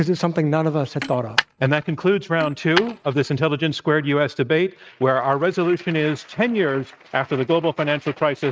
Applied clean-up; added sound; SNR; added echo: neural mask model RNNoise.